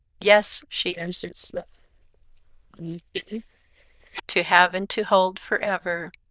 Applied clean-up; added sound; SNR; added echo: neural diffusion model UNIVERSE++.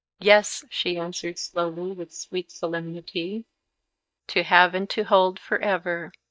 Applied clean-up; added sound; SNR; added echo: neural mask model DeepFilterNet 3.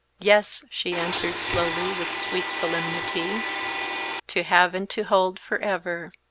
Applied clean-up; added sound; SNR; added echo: none; Domestic sounds, home sounds; 2 dB; none.